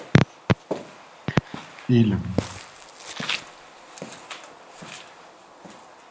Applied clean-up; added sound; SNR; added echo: none; Walk, footsteps; 10 dB; none.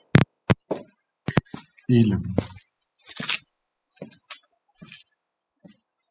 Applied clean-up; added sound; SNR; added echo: classical method spectral subtraction.